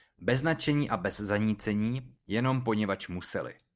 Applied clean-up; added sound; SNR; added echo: neural mask model DeepFilterNet 3.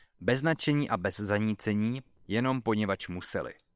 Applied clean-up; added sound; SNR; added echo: neural separator model SepFormer WHAM!.